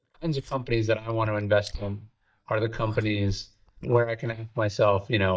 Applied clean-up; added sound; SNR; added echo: neural mask model DeepFilterNet 3.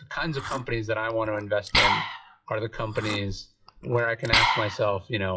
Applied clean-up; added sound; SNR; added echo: classical method WPE with log-MMSE.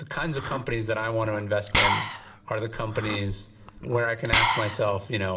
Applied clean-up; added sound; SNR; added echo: none; Liquid; 1 dB; reverberation time 1.4 s.